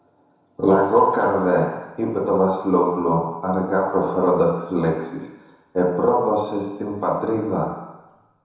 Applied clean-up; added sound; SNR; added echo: none; none; none; reverberation time 1.0 s.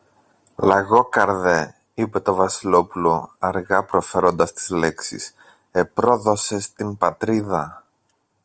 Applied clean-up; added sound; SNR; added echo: none; none; none; none.